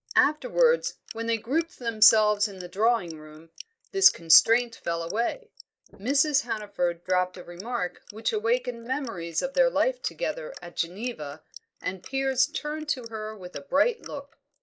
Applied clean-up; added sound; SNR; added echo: neural mask model Resemble Enhance denoiser.